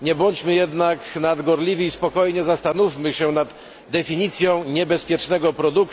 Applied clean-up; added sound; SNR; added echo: none; none; none; none.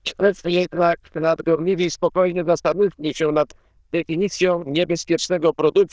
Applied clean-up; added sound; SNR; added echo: neural diffusion model UNIVERSE++.